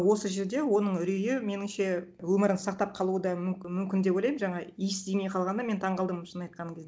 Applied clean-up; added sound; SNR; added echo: none; none; none; none.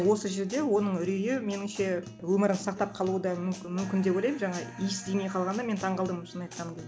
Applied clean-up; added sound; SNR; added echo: none; Guitar; 15 dB; none.